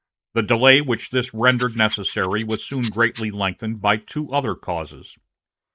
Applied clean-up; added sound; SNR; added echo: neural mask model Resemble Enhance denoiser.